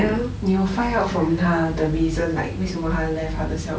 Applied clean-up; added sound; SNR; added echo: none; none; none; none.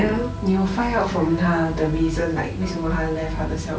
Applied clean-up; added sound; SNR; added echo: none; Electric guitar; 17 dB; none.